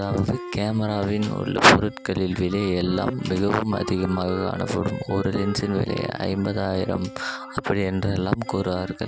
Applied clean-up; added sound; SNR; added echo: none; Wind instrument, woodwind instrument; 15 dB; none.